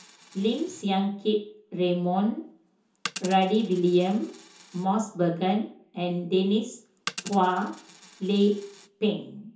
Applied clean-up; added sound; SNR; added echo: none; Coin (dropping); 19 dB; reverberation time 0.6 s.